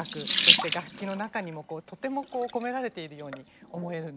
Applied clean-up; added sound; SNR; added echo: none; Sink (filling or washing) / Water tap, faucet; -4 dB; none.